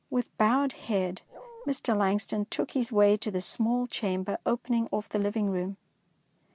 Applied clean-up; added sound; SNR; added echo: none; Bark; 17 dB; none.